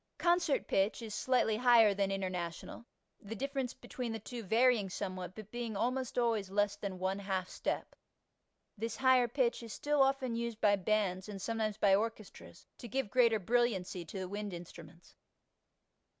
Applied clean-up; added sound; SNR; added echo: none; none; none; none.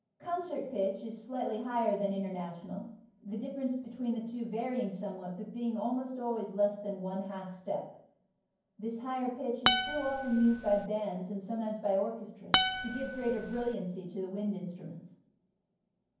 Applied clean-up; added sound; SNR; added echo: none; Acoustic guitar; -2 dB; reverberation time 0.9 s.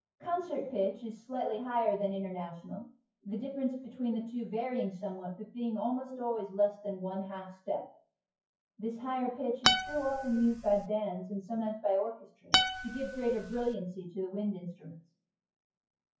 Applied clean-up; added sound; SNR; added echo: classical method WPE with log-MMSE.